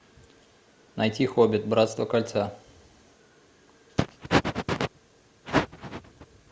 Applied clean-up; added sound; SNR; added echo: none; none; none; none.